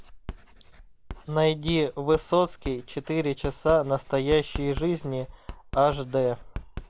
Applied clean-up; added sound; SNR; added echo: none; Writing; 13 dB; none.